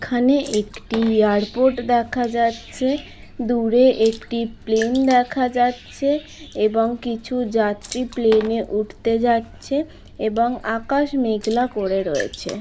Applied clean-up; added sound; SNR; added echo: none; Water / Splash, splatter; 19 dB; none.